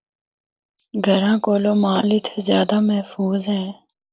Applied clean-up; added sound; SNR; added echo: neural separator model SepFormer DNS4.